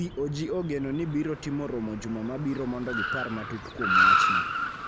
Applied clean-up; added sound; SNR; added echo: none; Car; -3 dB; none.